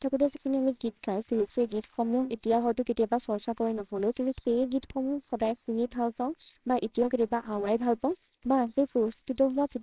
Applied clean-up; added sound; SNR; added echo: neural separator model SepFormer WHAMR!.